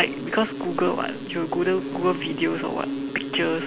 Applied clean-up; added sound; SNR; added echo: none; Insect; 7 dB; none.